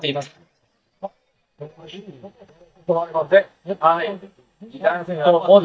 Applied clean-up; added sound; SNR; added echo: neural mask model DeepFilterNet 3.